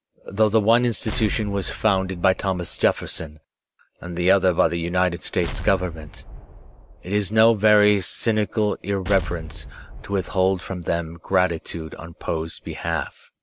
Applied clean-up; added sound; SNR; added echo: none; Explosion; 11 dB; none.